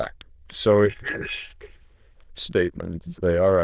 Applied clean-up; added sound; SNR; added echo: neural diffusion model UNIVERSE++.